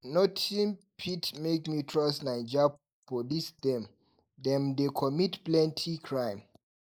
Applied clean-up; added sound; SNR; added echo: neural mask model Resemble Enhance denoiser.